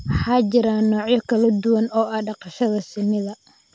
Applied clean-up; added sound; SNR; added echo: none; none; none; none.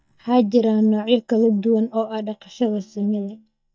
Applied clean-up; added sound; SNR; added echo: neural mask model DeepFilterNet 3.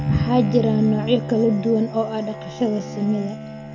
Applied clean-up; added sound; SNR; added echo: none; Bowed string instrument; 7 dB; reverberation time 1.3 s.